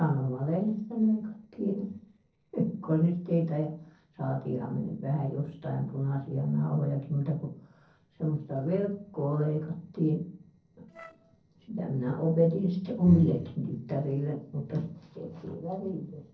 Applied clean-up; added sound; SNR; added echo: neural separator model SepFormer DNS4.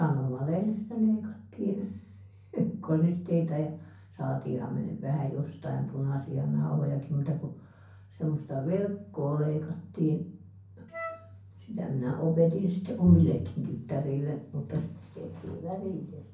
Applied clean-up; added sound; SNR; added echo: none; Wind instrument, woodwind instrument; 12 dB; reverberation time 0.6 s.